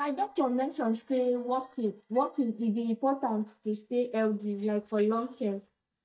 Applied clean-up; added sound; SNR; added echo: neural mask model DeepFilterNet 3.